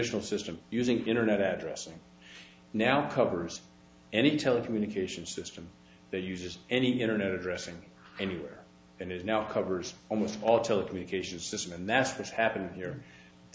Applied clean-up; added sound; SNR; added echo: none; none; none; none.